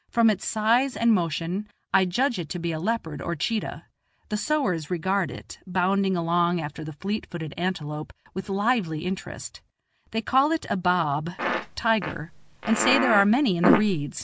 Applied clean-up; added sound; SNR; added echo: none; Fart; 2 dB; none.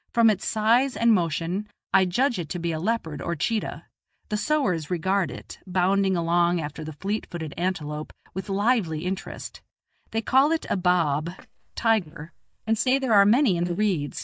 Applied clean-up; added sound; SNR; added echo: neural mask model DeepFilterNet 3.